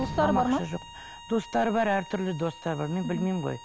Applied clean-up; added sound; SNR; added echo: none; Slam + Bowed string instrument; 14 dB; none.